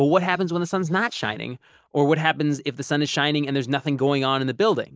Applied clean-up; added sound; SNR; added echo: neural mask model Resemble Enhance denoiser.